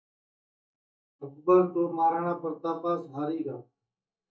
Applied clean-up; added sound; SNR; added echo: neural mask model DeepFilterNet 3.